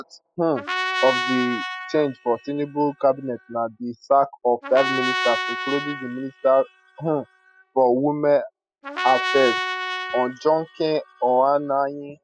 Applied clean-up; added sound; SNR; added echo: classical method spectral subtraction.